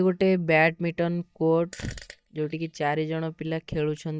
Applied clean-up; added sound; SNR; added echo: neural mask model DeepFilterNet 3.